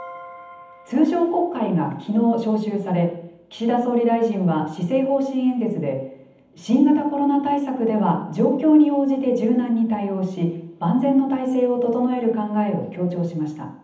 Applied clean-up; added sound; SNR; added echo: none; none; none; reverberation time 0.8 s.